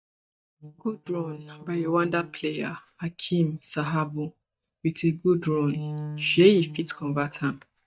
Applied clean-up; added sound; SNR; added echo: neural mask model DeepFilterNet 3.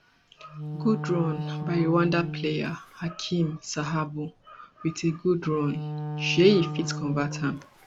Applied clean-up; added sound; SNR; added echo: none; Wind instrument, woodwind instrument; 8 dB; none.